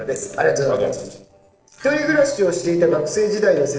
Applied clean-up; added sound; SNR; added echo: neural separator model SepFormer DNS4.